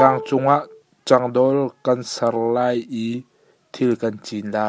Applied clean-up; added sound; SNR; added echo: none; none; none; none.